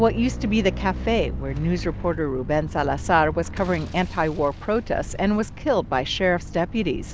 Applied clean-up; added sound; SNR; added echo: none; Boom + Motorcycle; 19 dB; none.